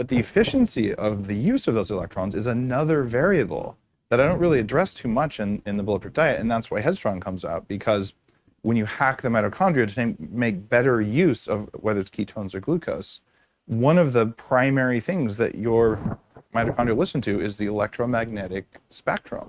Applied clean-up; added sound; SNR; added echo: neural mask model RNNoise.